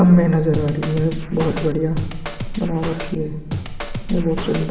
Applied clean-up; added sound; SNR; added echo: none; Scratching (performance technique); 10 dB; reverberation time 1.1 s.